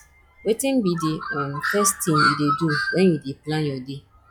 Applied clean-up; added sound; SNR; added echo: classical method log-MMSE.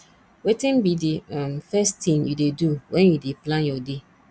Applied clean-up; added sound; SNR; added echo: none; none; none; none.